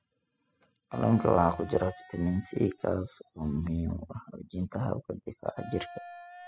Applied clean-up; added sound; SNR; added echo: classical method spectral subtraction.